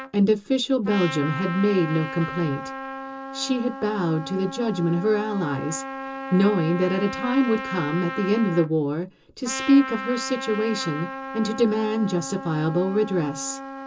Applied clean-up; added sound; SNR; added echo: none; Trumpet; 10 dB; reverberation time 0.2 s.